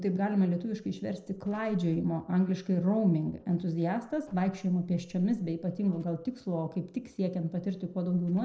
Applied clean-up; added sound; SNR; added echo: neural separator model SepFormer DNS4.